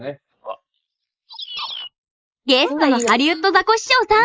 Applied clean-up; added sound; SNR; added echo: neural mask model Resemble Enhance denoiser.